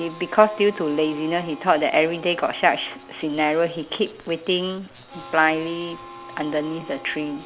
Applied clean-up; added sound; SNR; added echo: none; Harmonica; 19 dB; none.